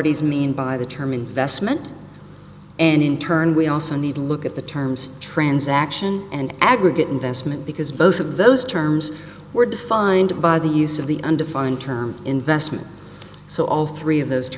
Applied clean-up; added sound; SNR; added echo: none; none; none; none.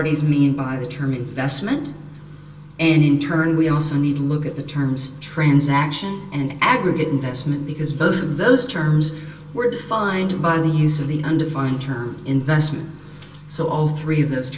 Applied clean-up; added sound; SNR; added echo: none; none; none; reverberation time 0.3 s.